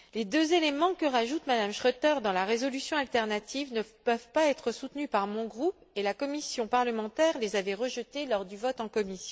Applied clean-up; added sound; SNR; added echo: none; none; none; none.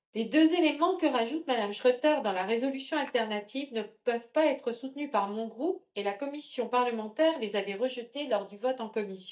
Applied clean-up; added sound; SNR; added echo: neural mask model DeepFilterNet 3.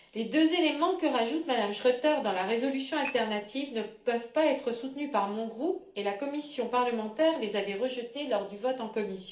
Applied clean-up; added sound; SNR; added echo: none; Dishes, pots, and pans / Glass; 11 dB; reverberation time 0.4 s.